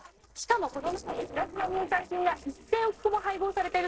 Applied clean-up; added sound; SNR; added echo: neural separator model SepFormer DNS4.